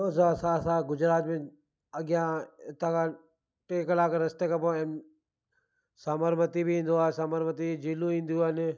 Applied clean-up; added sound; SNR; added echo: none; none; none; none.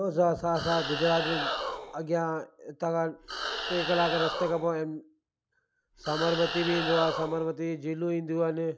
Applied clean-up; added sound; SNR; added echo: none; Animal; 4 dB; none.